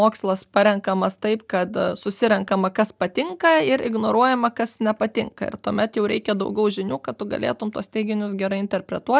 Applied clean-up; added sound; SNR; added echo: none; none; none; none.